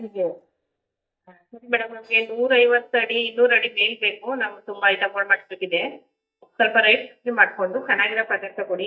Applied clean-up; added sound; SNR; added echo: neural mask model DeepFilterNet 3.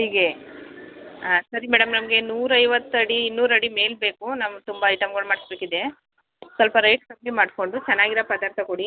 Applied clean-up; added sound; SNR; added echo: none; none; none; none.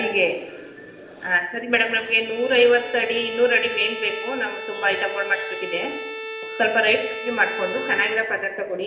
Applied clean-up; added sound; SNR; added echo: none; Bowed string instrument; 10 dB; reverberation time 0.8 s.